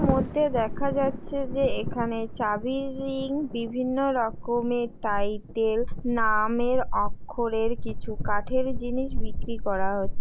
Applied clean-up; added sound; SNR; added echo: none; Thunder / Wind / Bird vocalization, bird call, bird song; 0 dB; none.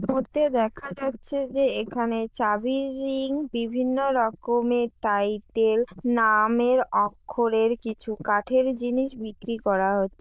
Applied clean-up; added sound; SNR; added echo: neural diffusion model UNIVERSE++.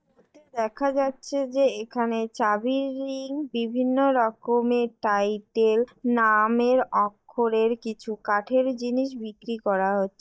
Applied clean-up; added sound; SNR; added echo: neural mask model DeepFilterNet 3.